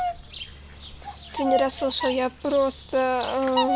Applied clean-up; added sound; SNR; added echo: none; Bird vocalization, bird call, bird song; 5 dB; none.